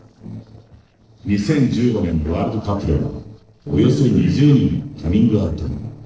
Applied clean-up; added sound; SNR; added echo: neural separator model SepFormer DNS4.